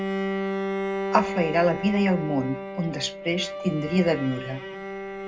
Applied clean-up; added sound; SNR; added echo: none; Bowed string instrument; 5 dB; reverberation time 0.3 s.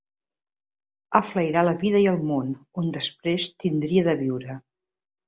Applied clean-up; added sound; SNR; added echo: none; none; none; none.